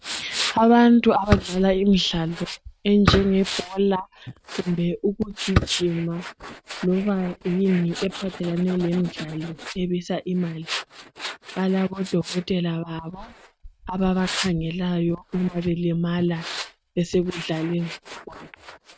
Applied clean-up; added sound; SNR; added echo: neural mask model RNNoise.